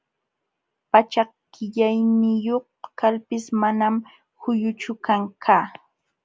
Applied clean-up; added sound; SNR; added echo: none; none; none; none.